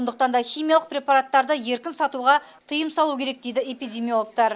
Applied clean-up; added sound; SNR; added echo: none; none; none; none.